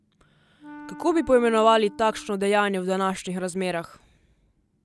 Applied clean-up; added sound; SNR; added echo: none; Wind instrument, woodwind instrument; 19 dB; none.